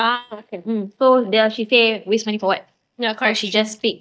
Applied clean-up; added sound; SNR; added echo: neural mask model DeepFilterNet 3.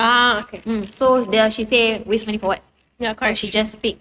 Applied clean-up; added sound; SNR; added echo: neural mask model RNNoise.